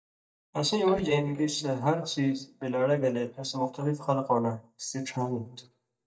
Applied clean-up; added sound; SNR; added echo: neural mask model DeepFilterNet 3.